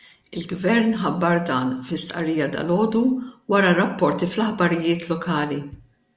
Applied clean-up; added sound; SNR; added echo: none; none; none; none.